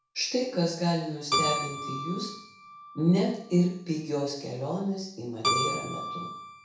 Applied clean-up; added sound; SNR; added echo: none; Keyboard (musical); 5 dB; reverberation time 0.6 s.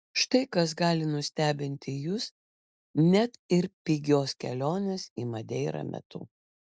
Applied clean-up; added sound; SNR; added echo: none; none; none; none.